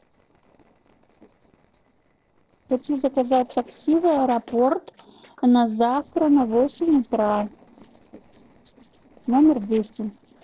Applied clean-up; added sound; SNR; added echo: neural separator model SepFormer DNS4.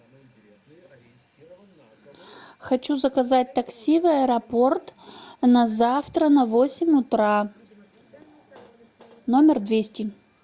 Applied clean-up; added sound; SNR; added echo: none; none; none; none.